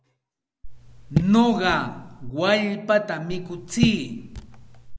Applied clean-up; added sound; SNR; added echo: none; Raindrop / Drip; 6 dB; none.